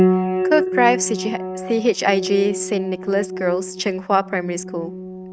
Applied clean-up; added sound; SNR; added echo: neural mask model RNNoise.